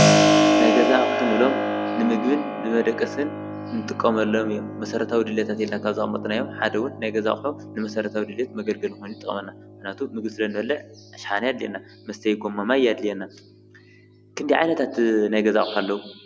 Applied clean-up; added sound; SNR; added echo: none; Keyboard (musical); 2 dB; none.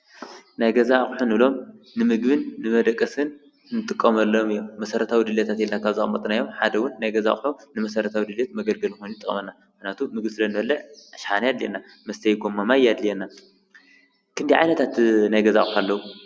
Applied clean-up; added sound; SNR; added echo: none; none; none; none.